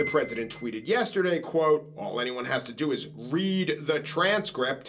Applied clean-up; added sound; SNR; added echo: none; Piano; 19 dB; reverberation time 0.2 s.